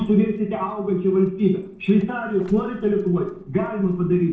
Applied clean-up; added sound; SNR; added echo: neural separator model SepFormer DNS4.